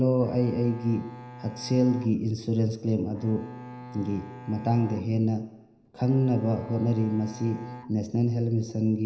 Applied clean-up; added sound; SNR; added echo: none; Bowed string instrument; 16 dB; reverberation time 0.9 s.